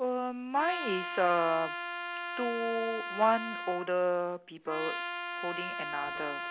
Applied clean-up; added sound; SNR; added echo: none; Trumpet; 6 dB; none.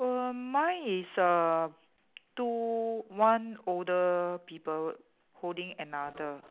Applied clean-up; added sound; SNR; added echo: none; none; none; none.